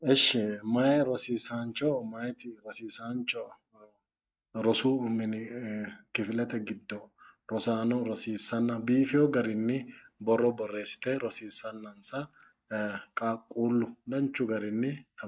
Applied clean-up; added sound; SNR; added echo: neural mask model DeepFilterNet 3.